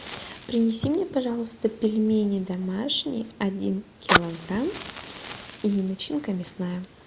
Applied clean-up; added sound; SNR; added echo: none; Fire; 6 dB; none.